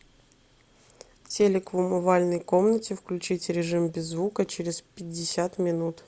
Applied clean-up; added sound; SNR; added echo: none; none; none; none.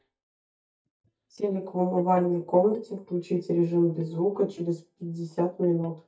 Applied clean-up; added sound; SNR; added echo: neural mask model DeepFilterNet 3.